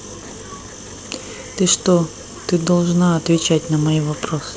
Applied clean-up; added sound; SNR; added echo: none; none; none; none.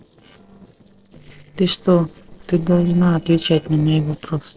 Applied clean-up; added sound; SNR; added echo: neural separator model SepFormer DNS4.